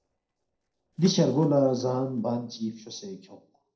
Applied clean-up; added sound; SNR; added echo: neural separator model SepFormer DNS4.